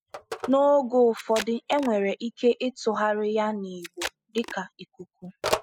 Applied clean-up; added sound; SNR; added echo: classical method spectral subtraction.